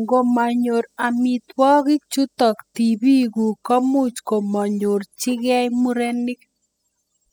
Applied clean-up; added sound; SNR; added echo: classical method spectral subtraction.